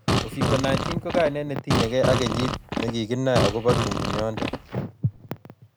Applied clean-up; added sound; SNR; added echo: none; Fart; 0 dB; none.